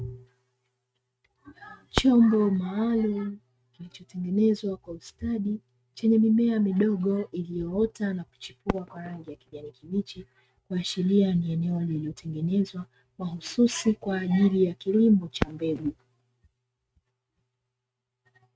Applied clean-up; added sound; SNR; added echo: neural mask model RNNoise.